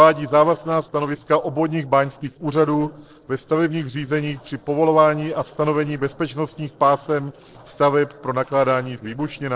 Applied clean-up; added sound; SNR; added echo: neural separator model SepFormer DNS4.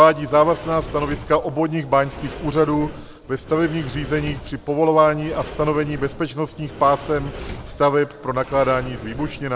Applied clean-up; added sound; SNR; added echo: none; Sliding door; 14 dB; none.